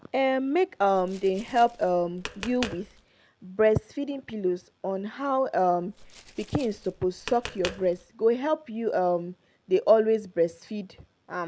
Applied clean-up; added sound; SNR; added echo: none; Tap; 15 dB; none.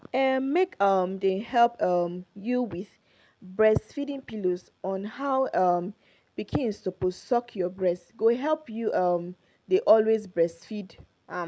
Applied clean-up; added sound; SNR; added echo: none; none; none; none.